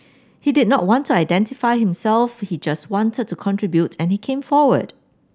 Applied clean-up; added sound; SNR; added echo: none; none; none; none.